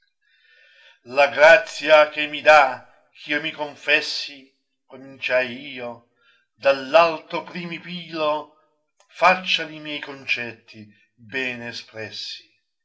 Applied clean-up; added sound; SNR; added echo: none; none; none; reverberation time 0.3 s.